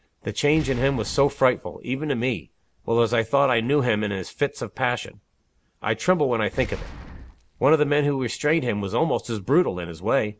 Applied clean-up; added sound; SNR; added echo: none; Boom; 17 dB; none.